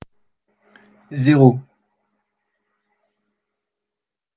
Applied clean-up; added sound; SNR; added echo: none; none; none; none.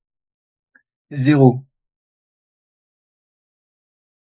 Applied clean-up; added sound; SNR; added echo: neural mask model Resemble Enhance denoiser.